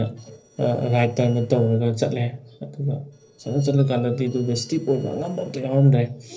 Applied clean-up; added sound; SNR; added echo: neural separator model SepFormer DNS4.